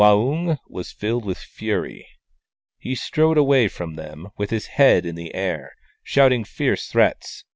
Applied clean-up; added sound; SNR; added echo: none; none; none; none.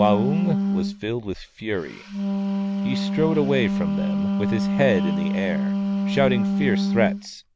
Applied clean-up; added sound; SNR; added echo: none; Wind instrument, woodwind instrument; -2 dB; none.